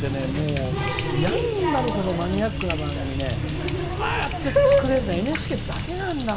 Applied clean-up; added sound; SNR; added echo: none; Water tap, faucet; -2 dB; none.